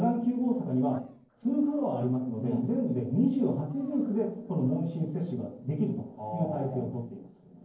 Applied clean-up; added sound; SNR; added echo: neural separator model SepFormer DNS4.